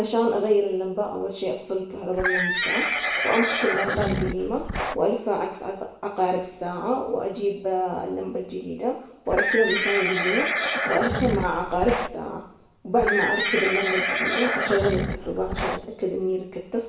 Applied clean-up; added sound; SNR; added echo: none; Livestock, farm animals, working animals; 0 dB; reverberation time 0.8 s.